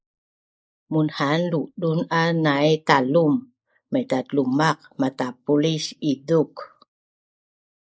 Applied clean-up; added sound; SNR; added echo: neural mask model Resemble Enhance denoiser.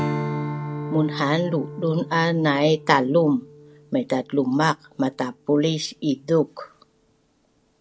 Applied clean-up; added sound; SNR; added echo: none; Strum; 11 dB; none.